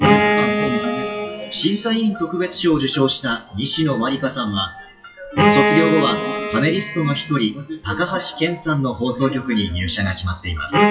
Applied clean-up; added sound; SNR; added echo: classical method WPE with log-MMSE.